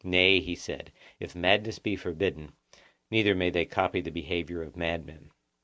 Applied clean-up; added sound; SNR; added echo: none; none; none; none.